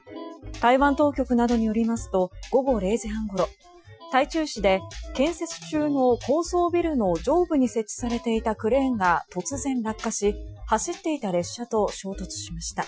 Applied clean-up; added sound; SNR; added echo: classical method Wiener filter.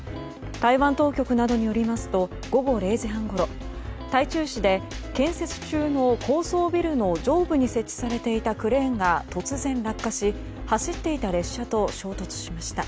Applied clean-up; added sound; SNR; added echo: none; Electric guitar; 18 dB; none.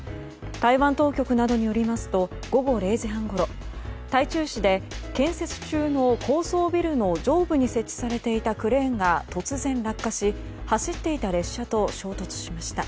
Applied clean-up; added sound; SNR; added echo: none; none; none; none.